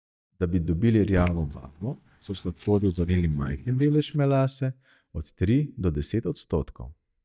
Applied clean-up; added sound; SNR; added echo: neural mask model DeepFilterNet 3.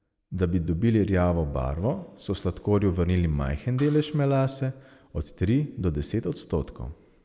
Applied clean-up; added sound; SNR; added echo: none; none; none; none.